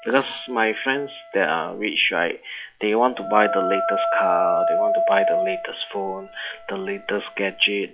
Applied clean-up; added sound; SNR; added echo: classical method log-MMSE.